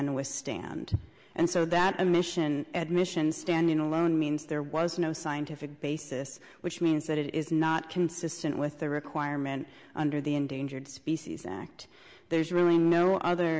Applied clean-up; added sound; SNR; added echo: none; none; none; none.